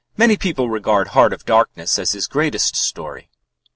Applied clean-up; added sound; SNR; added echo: none; none; none; none.